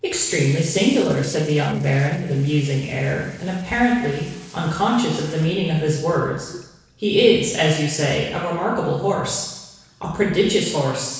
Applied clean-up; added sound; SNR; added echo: neural separator model SepFormer DNS4.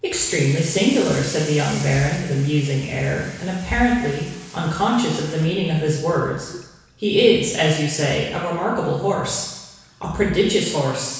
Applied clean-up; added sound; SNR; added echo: none; Sink (filling or washing) / Water tap, faucet; 20 dB; reverberation time 1.1 s.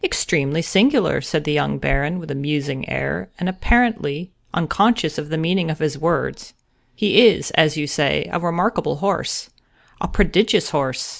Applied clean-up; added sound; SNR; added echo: none; none; none; none.